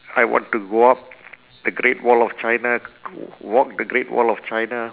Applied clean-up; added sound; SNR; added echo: none; none; none; none.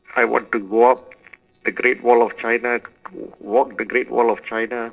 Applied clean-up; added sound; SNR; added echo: neural separator model SepFormer DNS4.